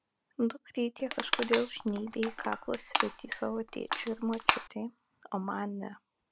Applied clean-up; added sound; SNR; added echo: none; Crushing; -1 dB; none.